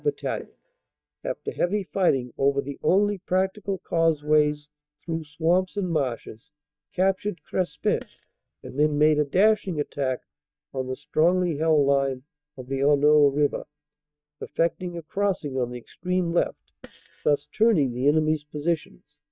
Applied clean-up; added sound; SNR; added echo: neural mask model DeepFilterNet 3.